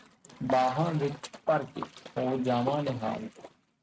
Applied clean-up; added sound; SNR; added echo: neural mask model RNNoise.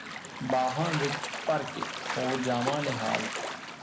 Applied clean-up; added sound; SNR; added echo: none; Gull, seagull / Waves, surf; 4 dB; none.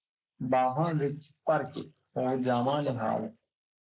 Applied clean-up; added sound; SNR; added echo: neural mask model Resemble Enhance denoiser.